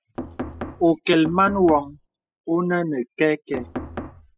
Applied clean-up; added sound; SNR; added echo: classical method spectral subtraction.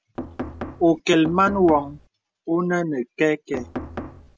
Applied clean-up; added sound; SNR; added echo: none; Knock; 11 dB; none.